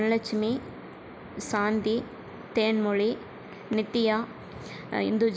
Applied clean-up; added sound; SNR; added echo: none; none; none; none.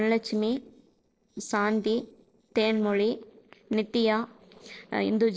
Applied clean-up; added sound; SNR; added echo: neural separator model SepFormer DNS4.